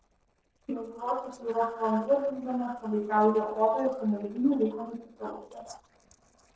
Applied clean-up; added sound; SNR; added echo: neural separator model SepFormer DNS4.